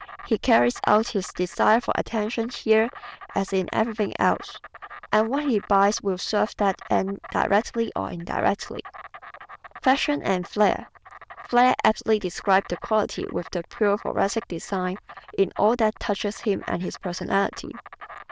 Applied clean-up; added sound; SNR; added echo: neural diffusion model UNIVERSE++.